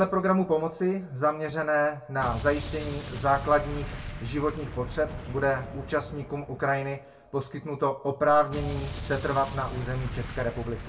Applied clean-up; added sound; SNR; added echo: none; Explosion; 11 dB; reverberation time 0.2 s.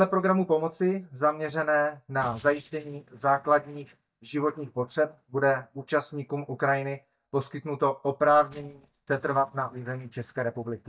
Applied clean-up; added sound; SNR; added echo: neural mask model DeepFilterNet 3.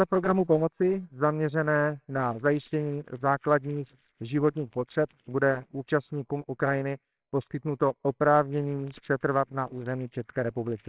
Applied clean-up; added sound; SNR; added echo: neural separator model SepFormer WHAMR!.